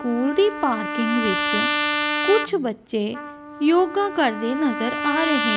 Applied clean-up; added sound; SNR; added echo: none; Trumpet; 4 dB; none.